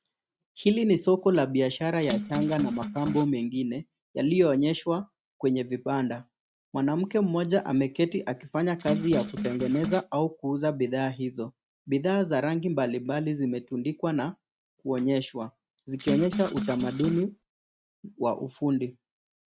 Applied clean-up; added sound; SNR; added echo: neural mask model RNNoise.